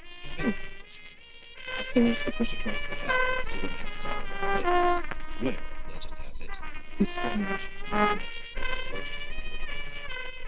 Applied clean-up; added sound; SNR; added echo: neural separator model SepFormer WHAMR!.